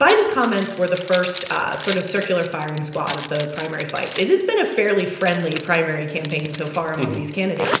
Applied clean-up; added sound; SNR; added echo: none; Zipper (clothing); 9 dB; reverberation time 0.9 s.